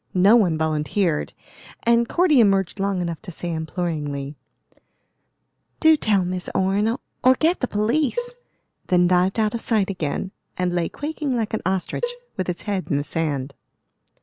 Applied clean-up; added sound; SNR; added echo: none; Cowbell; 11 dB; none.